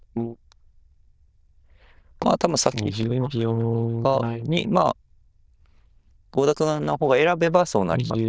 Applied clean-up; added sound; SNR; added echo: neural diffusion model UNIVERSE++.